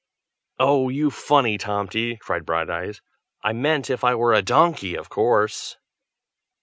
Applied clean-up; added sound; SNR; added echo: none; none; none; none.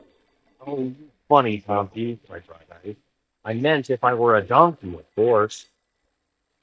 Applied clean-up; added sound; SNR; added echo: neural mask model DeepFilterNet 3.